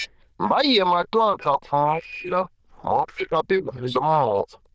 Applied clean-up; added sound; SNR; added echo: neural diffusion model UNIVERSE++.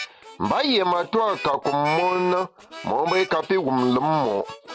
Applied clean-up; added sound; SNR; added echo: none; Harmonica; 14 dB; none.